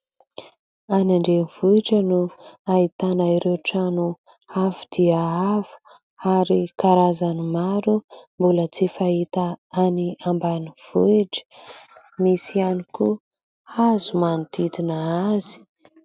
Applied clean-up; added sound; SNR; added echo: none; none; none; none.